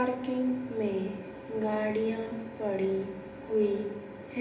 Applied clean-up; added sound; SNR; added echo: none; none; none; reverberation time 0.8 s.